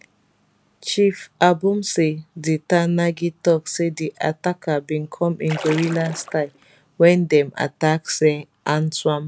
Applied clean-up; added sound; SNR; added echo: none; Splash, splatter; 13 dB; none.